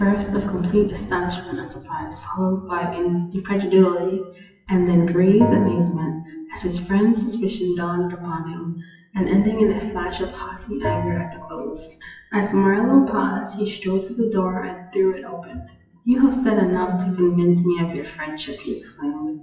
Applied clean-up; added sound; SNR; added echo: classical method WPE with log-MMSE.